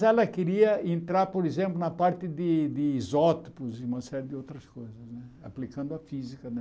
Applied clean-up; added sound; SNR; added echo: none; none; none; none.